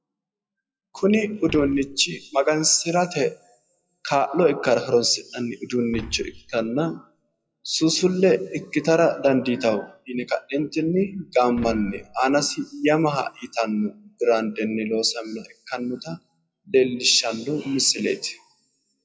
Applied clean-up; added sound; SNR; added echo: classical method WPE with log-MMSE.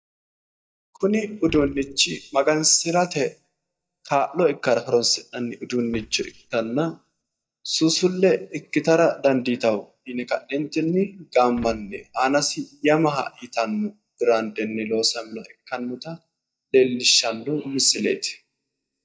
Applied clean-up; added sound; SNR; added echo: neural mask model DeepFilterNet 3.